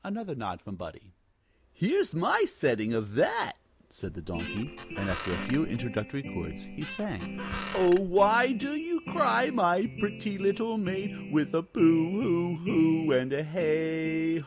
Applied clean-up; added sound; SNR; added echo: none; Squeak; 11 dB; none.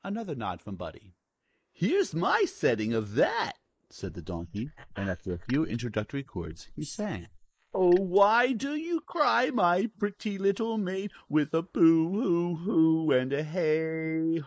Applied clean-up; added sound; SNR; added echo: neural mask model Resemble Enhance denoiser.